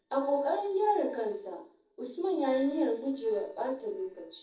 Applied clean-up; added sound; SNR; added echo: neural separator model SepFormer DNS4.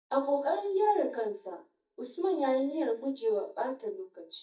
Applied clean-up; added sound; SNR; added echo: neural mask model DeepFilterNet 3.